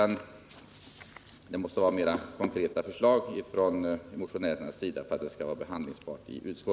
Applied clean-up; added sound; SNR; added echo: none; none; none; none.